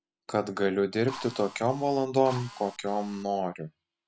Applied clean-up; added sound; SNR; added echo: none; Drill; 16 dB; none.